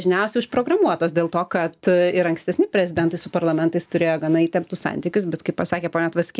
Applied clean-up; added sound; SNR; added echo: none; none; none; none.